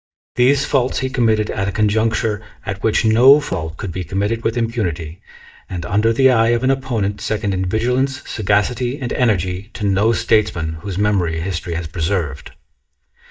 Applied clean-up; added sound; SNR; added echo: neural mask model DeepFilterNet 3.